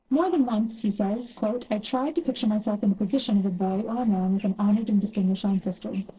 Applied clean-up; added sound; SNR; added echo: neural separator model SepFormer DNS4.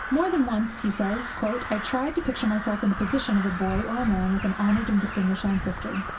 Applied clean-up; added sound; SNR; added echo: none; Crow; 8 dB; reverberation time 0.2 s.